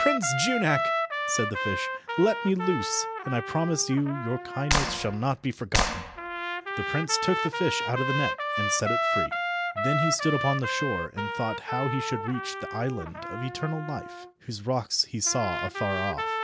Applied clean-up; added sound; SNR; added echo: none; Trumpet + Clapping; 1 dB; none.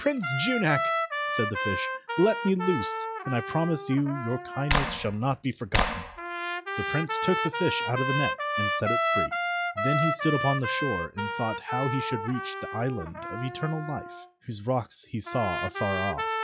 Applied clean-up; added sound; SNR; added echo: classical method log-MMSE.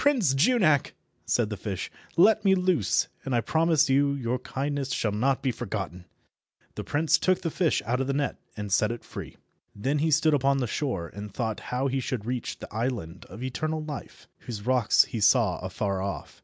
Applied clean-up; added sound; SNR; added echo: none; none; none; none.